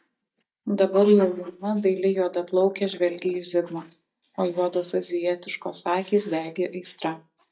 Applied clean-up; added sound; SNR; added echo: neural mask model DeepFilterNet 3.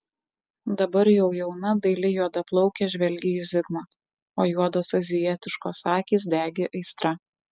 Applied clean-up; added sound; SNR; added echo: none; none; none; none.